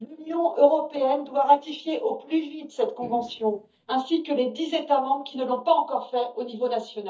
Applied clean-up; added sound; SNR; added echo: neural mask model DeepFilterNet 3.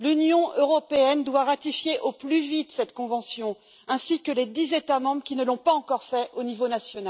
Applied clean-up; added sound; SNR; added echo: none; none; none; none.